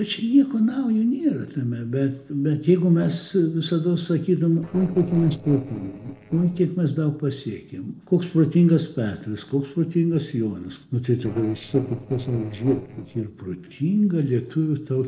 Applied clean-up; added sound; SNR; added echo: neural separator model SepFormer DNS4.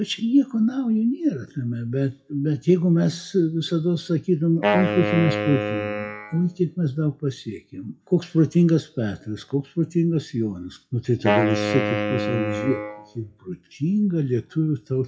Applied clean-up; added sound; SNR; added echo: classical method WPE with log-MMSE.